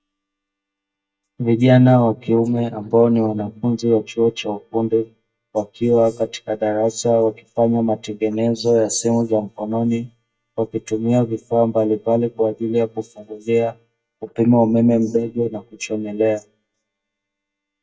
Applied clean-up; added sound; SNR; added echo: neural mask model DeepFilterNet 3.